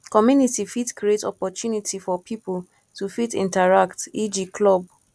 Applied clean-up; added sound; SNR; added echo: none; none; none; none.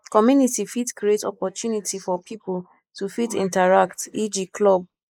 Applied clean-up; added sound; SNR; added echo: neural mask model Resemble Enhance denoiser.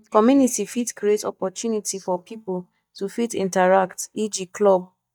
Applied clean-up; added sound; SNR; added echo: neural mask model DeepFilterNet 3.